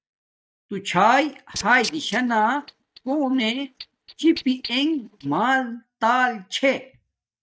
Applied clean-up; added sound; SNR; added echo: neural mask model DeepFilterNet 3.